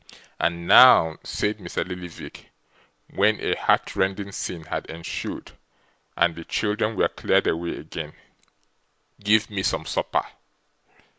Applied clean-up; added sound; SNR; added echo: none; none; none; none.